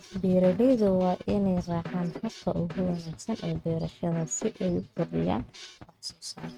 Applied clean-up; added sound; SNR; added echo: neural mask model RNNoise.